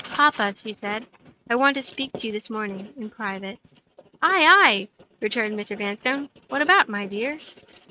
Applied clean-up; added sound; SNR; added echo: neural mask model RNNoise.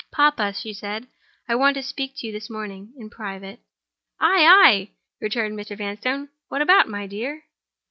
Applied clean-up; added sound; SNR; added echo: none; none; none; none.